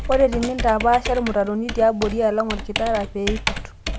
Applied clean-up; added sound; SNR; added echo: none; Computer keyboard; 7 dB; none.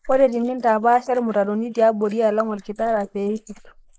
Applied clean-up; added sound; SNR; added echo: neural mask model Resemble Enhance denoiser.